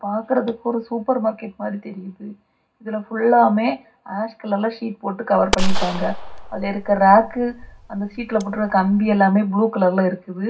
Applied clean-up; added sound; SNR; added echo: none; Gunshot, gunfire; 3 dB; reverberation time 0.4 s.